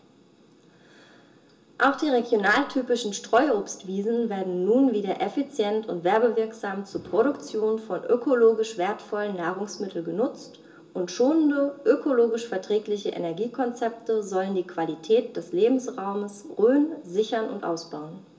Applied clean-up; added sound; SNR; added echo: none; none; none; reverberation time 0.2 s.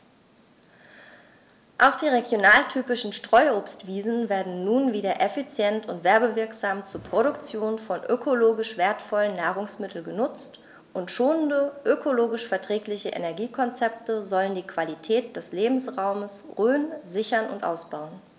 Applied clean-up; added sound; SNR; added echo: none; none; none; none.